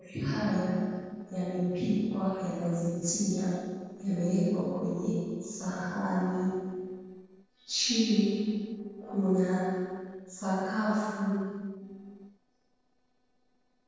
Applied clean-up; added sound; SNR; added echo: neural separator model SepFormer DNS4.